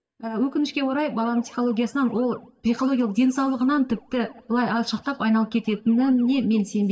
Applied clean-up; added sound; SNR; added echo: neural mask model DeepFilterNet 3.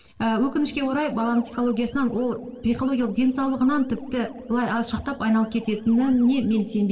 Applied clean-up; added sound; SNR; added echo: neural separator model SepFormer DNS4.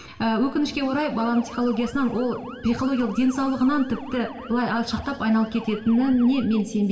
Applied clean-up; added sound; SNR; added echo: none; Motor vehicle (road) / Siren; 20 dB; reverberation time 2.2 s.